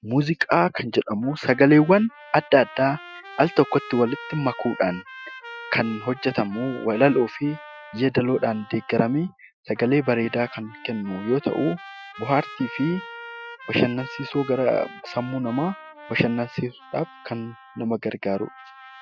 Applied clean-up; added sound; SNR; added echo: classical method Wiener filter.